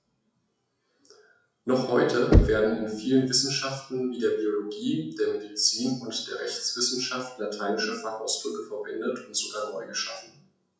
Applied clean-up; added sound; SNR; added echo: classical method WPE with log-MMSE.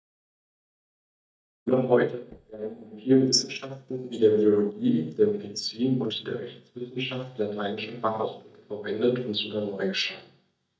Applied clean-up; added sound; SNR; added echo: neural mask model DeepFilterNet 3.